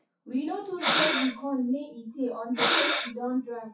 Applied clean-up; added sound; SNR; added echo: classical method WPE with log-MMSE.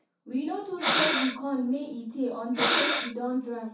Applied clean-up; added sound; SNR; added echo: none; Breathing; -3 dB; reverberation time 0.6 s.